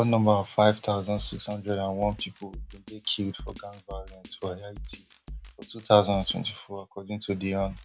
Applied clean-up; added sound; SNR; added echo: none; Drum kit; 17 dB; none.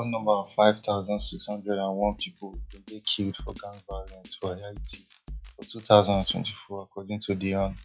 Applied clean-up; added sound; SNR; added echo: classical method log-MMSE.